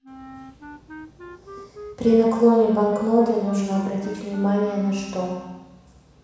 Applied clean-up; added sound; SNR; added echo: none; Wind instrument, woodwind instrument; 19 dB; reverberation time 1.1 s.